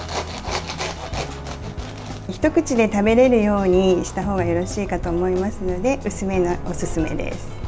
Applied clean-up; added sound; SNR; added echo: none; none; none; none.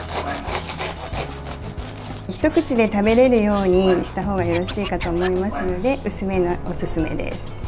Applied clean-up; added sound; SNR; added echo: none; Scratching (performance technique); 16 dB; none.